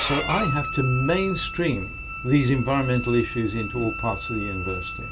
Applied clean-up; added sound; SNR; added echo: none; Bowed string instrument; 8 dB; reverberation time 0.2 s.